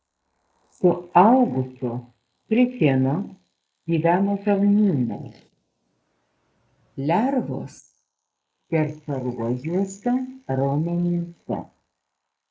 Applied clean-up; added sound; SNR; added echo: neural mask model Resemble Enhance denoiser.